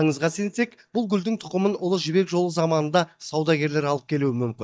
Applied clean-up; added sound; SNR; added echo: neural mask model DeepFilterNet 3.